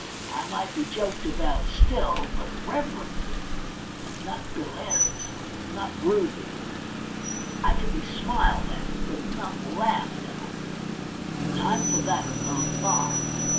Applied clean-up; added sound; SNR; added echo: none; Rain; -4 dB; reverberation time 0.3 s.